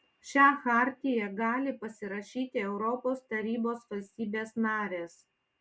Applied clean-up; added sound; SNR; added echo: none; none; none; none.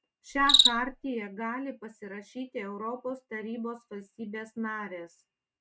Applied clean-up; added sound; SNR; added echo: neural mask model RNNoise.